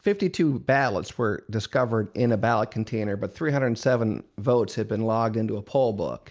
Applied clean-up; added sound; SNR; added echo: none; none; none; none.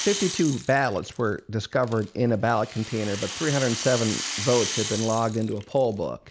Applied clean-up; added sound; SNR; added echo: none; Rattle; 9 dB; none.